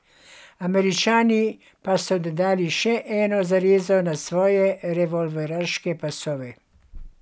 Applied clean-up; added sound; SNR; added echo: none; none; none; none.